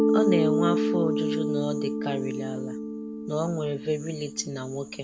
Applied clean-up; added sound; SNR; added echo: none; Mallet percussion; -3 dB; none.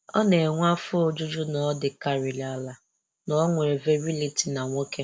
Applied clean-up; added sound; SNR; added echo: none; none; none; none.